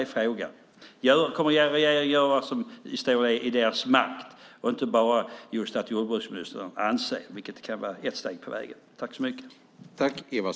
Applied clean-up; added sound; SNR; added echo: none; none; none; none.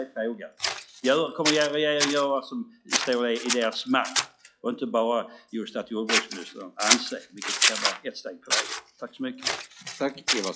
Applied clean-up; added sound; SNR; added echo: classical method log-MMSE.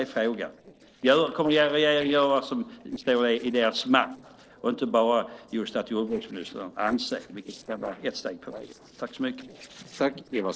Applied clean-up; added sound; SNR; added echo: neural separator model SepFormer DNS4.